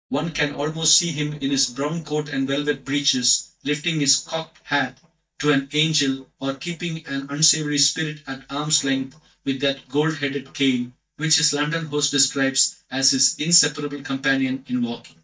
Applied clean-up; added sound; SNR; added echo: neural mask model DeepFilterNet 3.